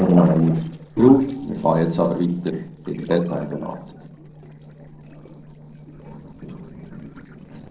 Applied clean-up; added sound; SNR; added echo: neural separator model SepFormer DNS4.